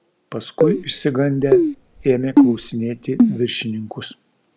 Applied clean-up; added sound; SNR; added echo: none; Keyboard (musical); -4 dB; none.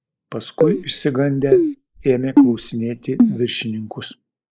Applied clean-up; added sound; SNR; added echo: neural mask model Resemble Enhance denoiser.